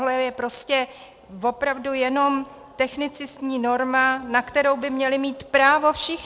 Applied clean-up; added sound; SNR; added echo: none; none; none; none.